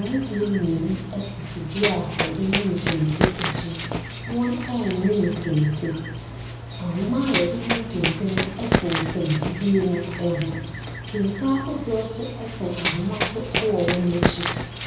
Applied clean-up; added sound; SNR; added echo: none; Run; 3 dB; reverberation time 0.9 s.